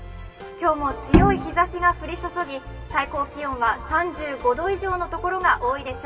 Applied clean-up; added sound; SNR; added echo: none; Bowed string instrument; -3 dB; reverberation time 2.8 s.